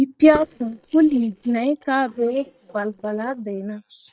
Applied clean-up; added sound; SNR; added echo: neural mask model DeepFilterNet 3.